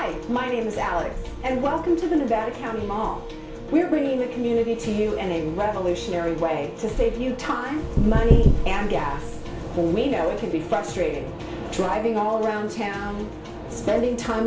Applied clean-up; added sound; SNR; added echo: none; Knock / Wood; -2 dB; reverberation time 0.5 s.